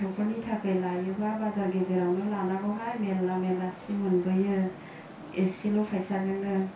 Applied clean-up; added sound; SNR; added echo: none; Traffic noise, roadway noise; 16 dB; reverberation time 0.2 s.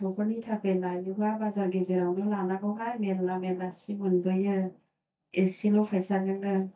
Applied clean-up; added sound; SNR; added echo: neural mask model DeepFilterNet 3.